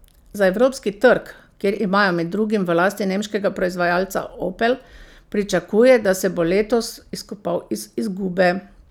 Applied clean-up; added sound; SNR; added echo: none; none; none; none.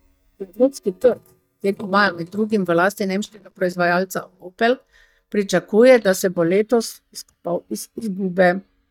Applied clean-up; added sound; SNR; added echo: neural mask model DeepFilterNet 3.